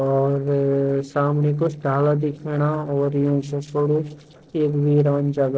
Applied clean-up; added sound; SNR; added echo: neural separator model SepFormer DNS4.